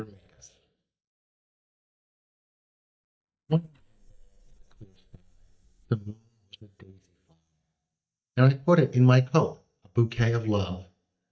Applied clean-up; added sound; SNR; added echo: neural mask model DeepFilterNet 3.